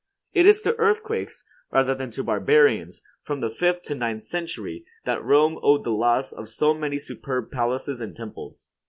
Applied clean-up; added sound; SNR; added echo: none; none; none; none.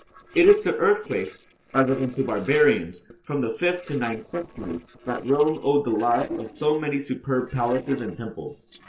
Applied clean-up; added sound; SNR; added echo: neural separator model SepFormer DNS4.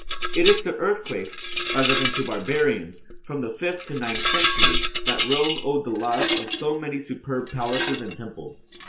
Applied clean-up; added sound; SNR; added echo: none; Rattle; 0 dB; reverberation time 0.4 s.